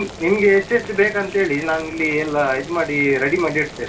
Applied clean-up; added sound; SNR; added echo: none; Boiling; 16 dB; reverberation time 0.2 s.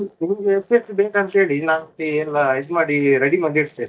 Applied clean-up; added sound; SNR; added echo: neural mask model DeepFilterNet 3.